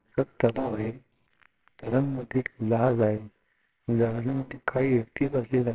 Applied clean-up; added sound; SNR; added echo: neural separator model SepFormer WHAMR!.